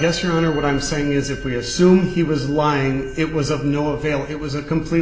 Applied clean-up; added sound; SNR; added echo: none; Musical instrument; 19 dB; none.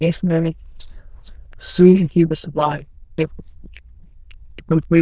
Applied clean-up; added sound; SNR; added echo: neural diffusion model UNIVERSE++.